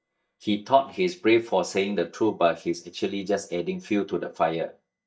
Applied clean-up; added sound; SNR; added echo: neural mask model DeepFilterNet 3.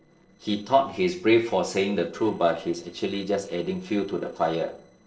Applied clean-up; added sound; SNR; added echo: neural separator model SepFormer DNS4.